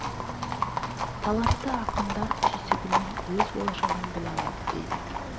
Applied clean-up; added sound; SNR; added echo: none; Livestock, farm animals, working animals; -5 dB; none.